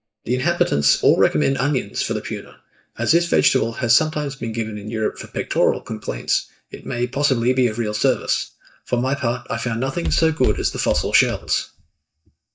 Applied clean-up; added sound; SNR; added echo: neural mask model DeepFilterNet 3.